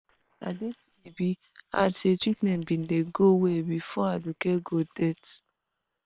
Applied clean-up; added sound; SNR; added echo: neural separator model SepFormer WHAM!.